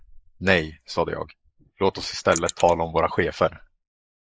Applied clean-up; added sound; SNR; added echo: neural mask model Resemble Enhance denoiser.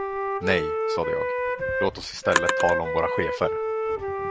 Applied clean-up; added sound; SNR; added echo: none; Drawer open or close + Wind instrument, woodwind instrument; -2 dB; none.